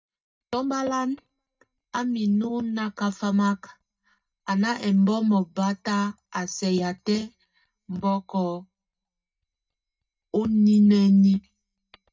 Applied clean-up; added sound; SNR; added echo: neural mask model DeepFilterNet 3.